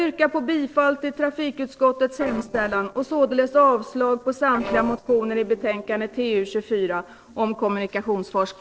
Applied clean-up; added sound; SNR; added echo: neural separator model SepFormer DNS4.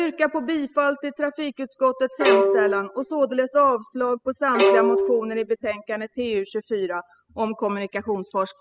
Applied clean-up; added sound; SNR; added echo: classical method spectral subtraction.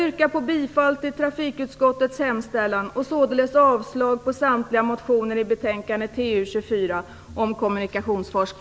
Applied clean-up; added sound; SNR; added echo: none; none; none; none.